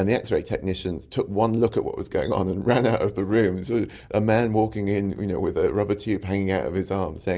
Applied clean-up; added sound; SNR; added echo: none; none; none; none.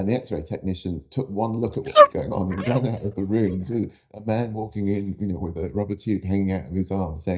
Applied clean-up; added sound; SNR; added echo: neural mask model DeepFilterNet 3.